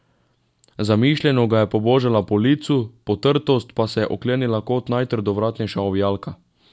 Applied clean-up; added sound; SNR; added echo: none; none; none; none.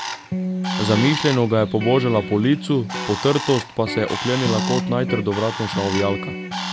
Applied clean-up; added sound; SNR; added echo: none; Electric guitar + Bird; 6 dB; none.